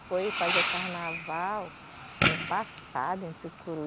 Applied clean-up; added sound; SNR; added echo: none; Fireworks; -1 dB; none.